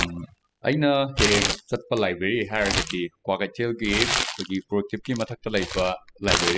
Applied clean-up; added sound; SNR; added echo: classical method spectral subtraction.